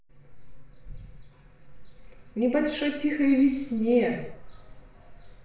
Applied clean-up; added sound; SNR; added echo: none; none; none; reverberation time 0.7 s.